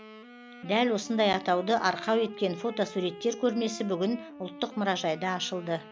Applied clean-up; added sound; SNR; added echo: none; Wind instrument, woodwind instrument; 16 dB; none.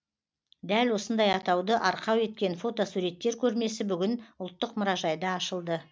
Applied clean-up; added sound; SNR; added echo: none; none; none; none.